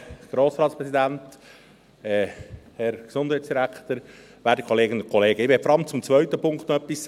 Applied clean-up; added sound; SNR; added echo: none; none; none; none.